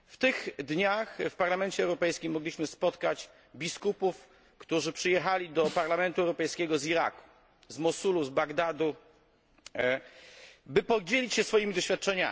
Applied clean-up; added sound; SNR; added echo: none; Snare drum; 17 dB; none.